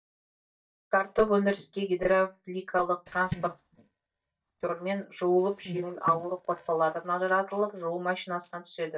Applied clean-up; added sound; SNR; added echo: neural mask model DeepFilterNet 3.